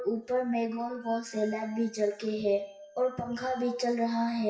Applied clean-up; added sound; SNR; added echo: classical method WPE with log-MMSE.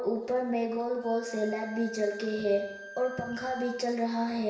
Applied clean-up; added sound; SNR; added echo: none; Bowed string instrument; 16 dB; reverberation time 0.9 s.